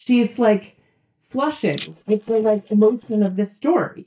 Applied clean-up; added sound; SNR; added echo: neural mask model DeepFilterNet 3.